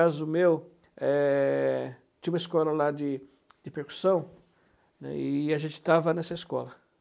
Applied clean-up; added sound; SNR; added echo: none; none; none; none.